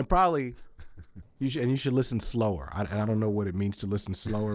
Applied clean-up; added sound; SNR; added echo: neural separator model SepFormer DNS4.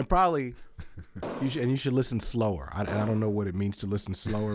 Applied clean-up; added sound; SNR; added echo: none; Explosion; 10 dB; none.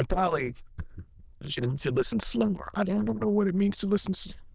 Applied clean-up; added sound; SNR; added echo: neural diffusion model UNIVERSE++.